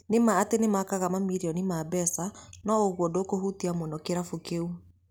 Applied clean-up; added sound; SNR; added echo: none; none; none; none.